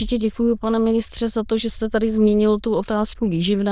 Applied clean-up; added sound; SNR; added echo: neural diffusion model UNIVERSE++.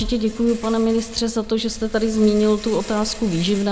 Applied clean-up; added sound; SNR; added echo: none; Rattle + Clock; 16 dB; none.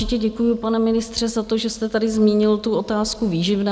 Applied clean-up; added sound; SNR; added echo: none; none; none; none.